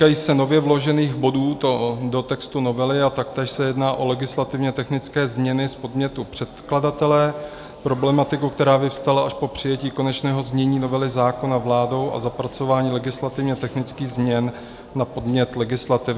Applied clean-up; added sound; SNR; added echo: none; none; none; none.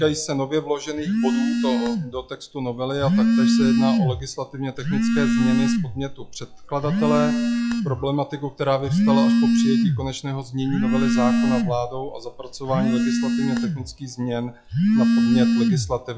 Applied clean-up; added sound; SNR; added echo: classical method log-MMSE.